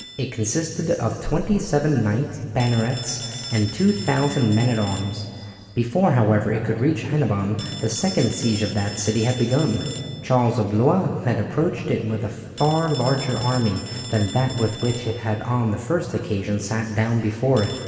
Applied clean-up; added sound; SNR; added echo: none; Telephone; 16 dB; reverberation time 2.4 s.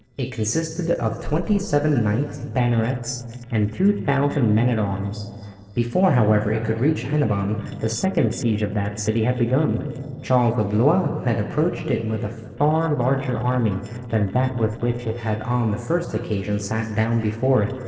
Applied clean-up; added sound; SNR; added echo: neural separator model SepFormer DNS4.